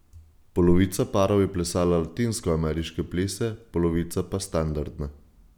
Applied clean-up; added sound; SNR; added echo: none; none; none; none.